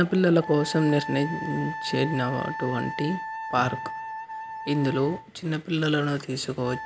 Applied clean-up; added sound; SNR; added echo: none; Wind instrument, woodwind instrument; 10 dB; none.